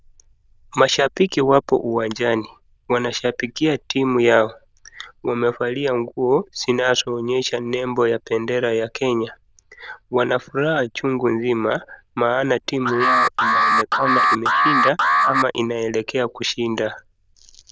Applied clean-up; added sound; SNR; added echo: neural diffusion model UNIVERSE++.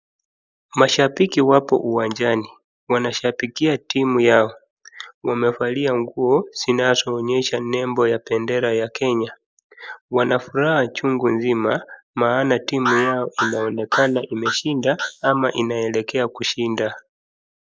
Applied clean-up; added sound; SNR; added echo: neural mask model Resemble Enhance denoiser.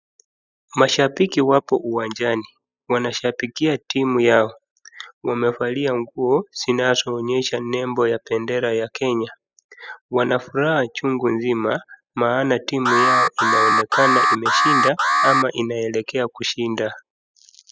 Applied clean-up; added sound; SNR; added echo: classical method spectral subtraction.